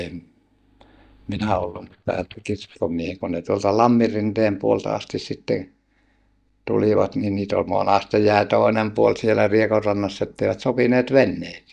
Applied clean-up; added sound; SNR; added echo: neural mask model DeepFilterNet 3.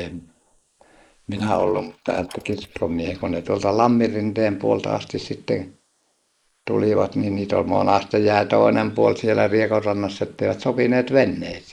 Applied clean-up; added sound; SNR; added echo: neural mask model Resemble Enhance denoiser.